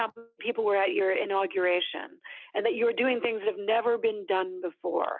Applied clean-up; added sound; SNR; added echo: none; none; none; none.